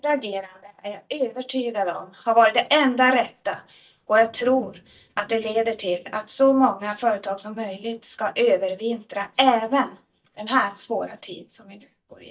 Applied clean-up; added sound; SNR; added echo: neural mask model DeepFilterNet 3.